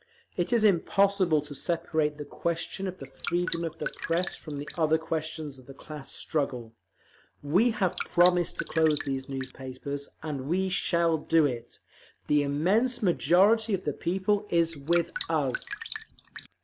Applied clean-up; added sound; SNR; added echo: none; Drip; 11 dB; none.